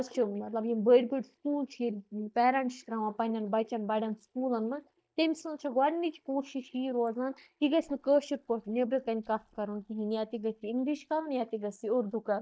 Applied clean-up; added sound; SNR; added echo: neural mask model DeepFilterNet 3.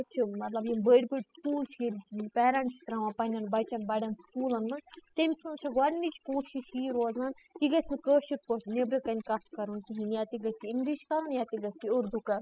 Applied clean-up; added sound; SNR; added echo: classical method spectral subtraction.